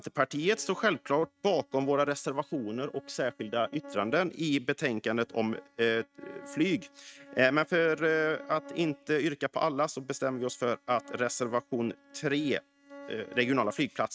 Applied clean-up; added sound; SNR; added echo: neural mask model RNNoise.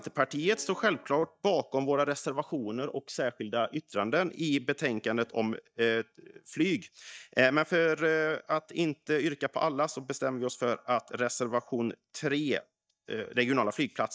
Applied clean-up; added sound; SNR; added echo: neural mask model DeepFilterNet 3.